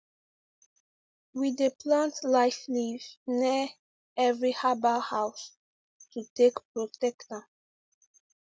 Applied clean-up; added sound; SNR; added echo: none; none; none; none.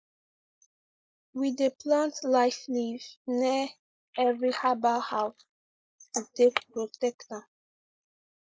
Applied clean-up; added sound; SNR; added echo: neural mask model Resemble Enhance denoiser.